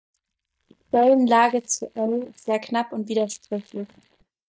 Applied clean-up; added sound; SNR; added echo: neural mask model DeepFilterNet 3.